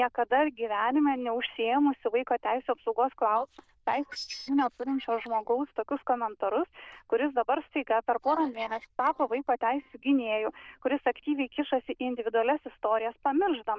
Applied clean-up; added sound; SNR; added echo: neural diffusion model UNIVERSE++.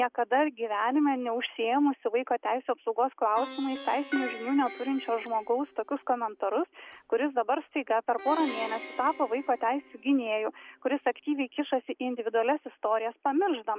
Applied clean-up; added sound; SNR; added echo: none; Plucked string instrument; 16 dB; none.